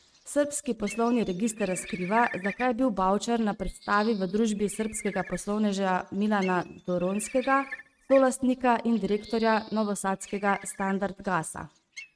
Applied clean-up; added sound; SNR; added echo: neural mask model RNNoise.